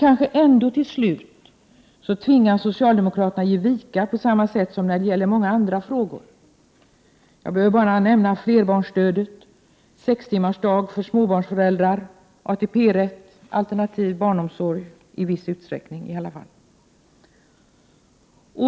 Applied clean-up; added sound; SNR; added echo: none; none; none; none.